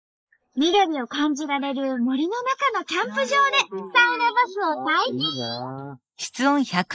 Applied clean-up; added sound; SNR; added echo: neural mask model Resemble Enhance denoiser.